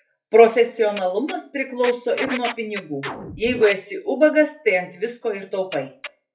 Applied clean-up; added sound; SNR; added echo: classical method WPE with log-MMSE.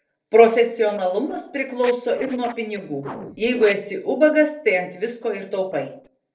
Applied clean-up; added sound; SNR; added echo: neural separator model SepFormer DNS4.